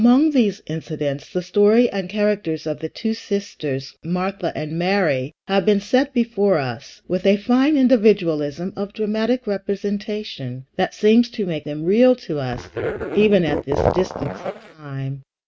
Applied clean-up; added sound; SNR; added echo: neural mask model RNNoise.